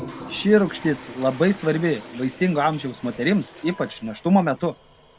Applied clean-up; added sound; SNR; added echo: none; Toilet flush; 18 dB; none.